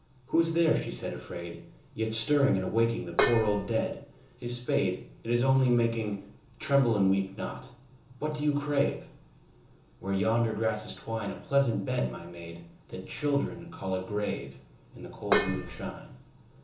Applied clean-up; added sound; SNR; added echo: none; Dishes, pots, and pans; 0 dB; reverberation time 0.6 s.